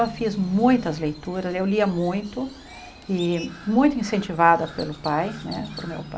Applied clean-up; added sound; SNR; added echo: none; Crow; 17 dB; none.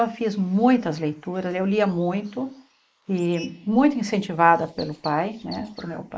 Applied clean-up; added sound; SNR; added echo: neural mask model Resemble Enhance denoiser.